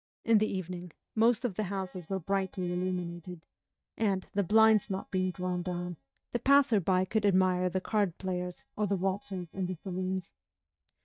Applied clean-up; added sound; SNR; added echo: neural mask model DeepFilterNet 3.